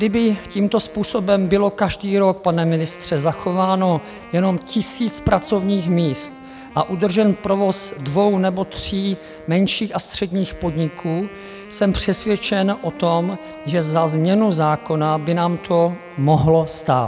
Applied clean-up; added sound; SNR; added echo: none; Wind instrument, woodwind instrument; 19 dB; none.